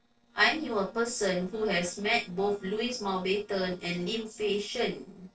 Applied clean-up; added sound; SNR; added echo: neural separator model SepFormer DNS4.